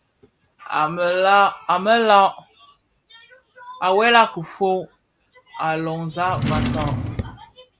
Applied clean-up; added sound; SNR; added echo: none; Drawer open or close; 4 dB; none.